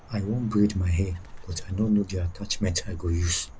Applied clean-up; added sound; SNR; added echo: none; Bird; 13 dB; none.